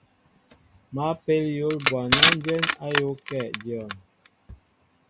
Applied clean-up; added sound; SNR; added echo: none; Crushing; -3 dB; none.